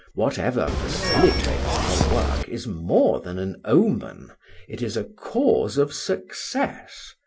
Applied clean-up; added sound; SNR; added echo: none; Zipper (clothing) / Telephone; -1 dB; none.